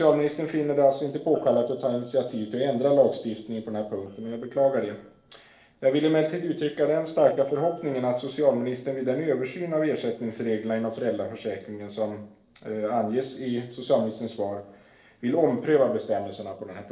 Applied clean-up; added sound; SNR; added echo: neural separator model SepFormer DNS4.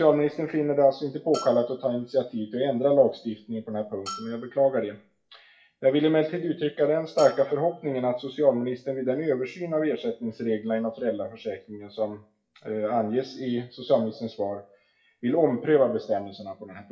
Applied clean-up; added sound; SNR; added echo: classical method WPE with log-MMSE.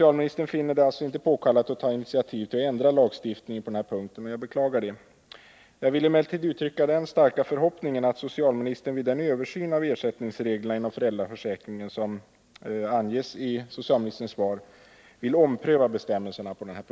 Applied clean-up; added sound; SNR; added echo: none; none; none; none.